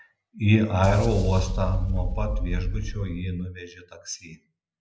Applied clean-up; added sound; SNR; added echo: none; Boom; 2 dB; none.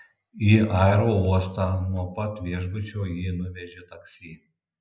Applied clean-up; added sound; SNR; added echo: none; none; none; none.